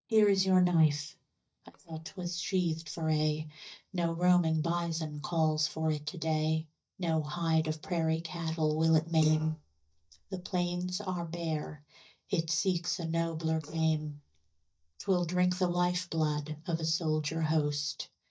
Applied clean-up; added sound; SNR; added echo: neural mask model DeepFilterNet 3.